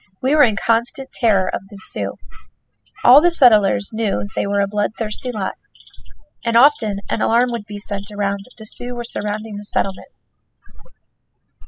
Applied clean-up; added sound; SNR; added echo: classical method spectral subtraction.